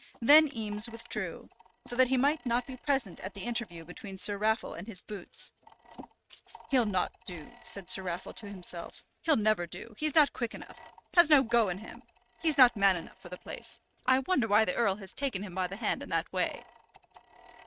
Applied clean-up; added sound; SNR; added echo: neural mask model RNNoise.